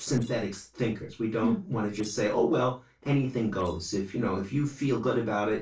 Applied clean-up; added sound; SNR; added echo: neural separator model SepFormer DNS4.